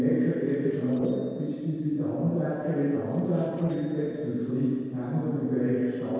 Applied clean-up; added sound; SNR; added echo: neural separator model SepFormer DNS4.